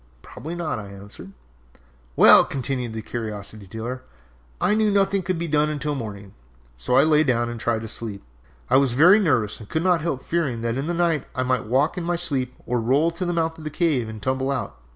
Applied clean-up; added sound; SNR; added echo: none; none; none; none.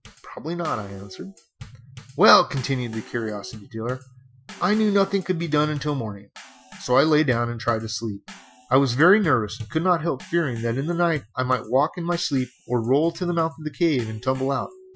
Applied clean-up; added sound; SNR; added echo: classical method Wiener filter.